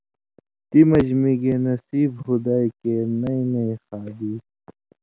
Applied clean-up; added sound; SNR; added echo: none; none; none; none.